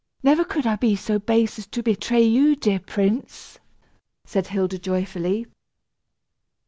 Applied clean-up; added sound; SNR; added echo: none; none; none; none.